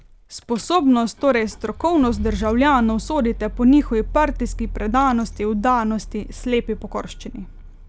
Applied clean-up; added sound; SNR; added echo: none; Rattle / Engine starting / Car; 12 dB; none.